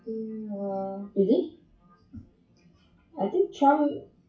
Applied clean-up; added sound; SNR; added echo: classical method WPE with log-MMSE.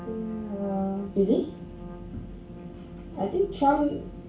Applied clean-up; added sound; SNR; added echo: none; Trumpet; 17 dB; reverberation time 0.3 s.